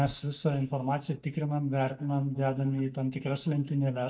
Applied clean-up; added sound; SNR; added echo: neural mask model DeepFilterNet 3.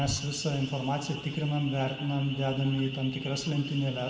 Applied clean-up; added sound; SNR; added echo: none; Wild animals; 17 dB; reverberation time 1.9 s.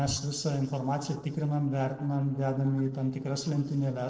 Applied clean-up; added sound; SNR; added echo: neural separator model SepFormer DNS4.